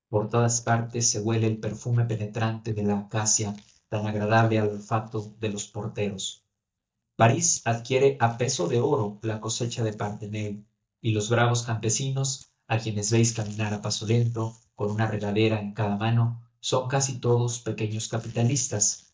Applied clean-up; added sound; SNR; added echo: neural mask model DeepFilterNet 3.